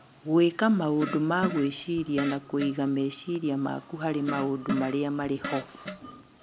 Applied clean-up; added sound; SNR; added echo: none; Fart; 10 dB; none.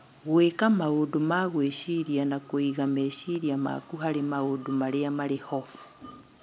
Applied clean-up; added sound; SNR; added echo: none; none; none; none.